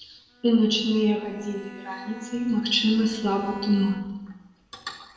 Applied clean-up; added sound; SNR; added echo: none; Bowed string instrument; 19 dB; reverberation time 1.0 s.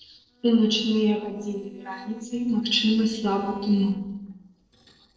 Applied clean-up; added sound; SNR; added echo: neural separator model SepFormer DNS4.